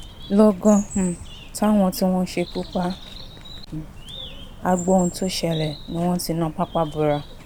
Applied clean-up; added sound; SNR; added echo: none; Bird; 14 dB; none.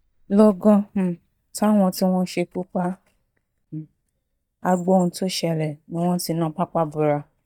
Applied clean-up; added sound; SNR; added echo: neural mask model DeepFilterNet 3.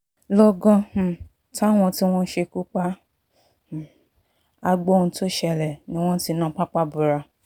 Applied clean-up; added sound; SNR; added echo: none; none; none; none.